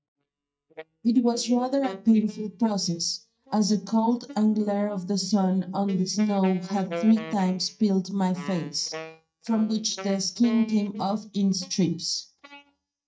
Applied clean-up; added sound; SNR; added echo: neural mask model DeepFilterNet 3.